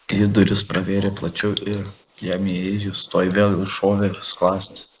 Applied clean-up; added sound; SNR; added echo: neural mask model Resemble Enhance denoiser.